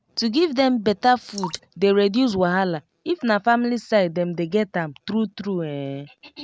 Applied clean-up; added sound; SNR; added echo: none; Drip; 18 dB; none.